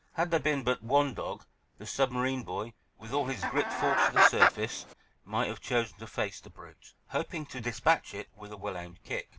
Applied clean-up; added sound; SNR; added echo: none; Chicken, rooster; -4 dB; none.